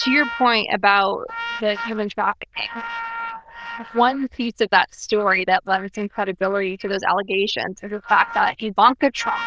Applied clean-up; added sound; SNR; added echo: neural diffusion model UNIVERSE++.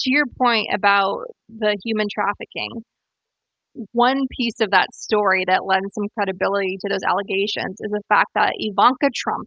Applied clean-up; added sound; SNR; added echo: none; none; none; none.